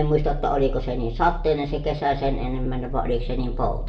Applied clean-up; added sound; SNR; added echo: none; Growling; 3 dB; reverberation time 0.5 s.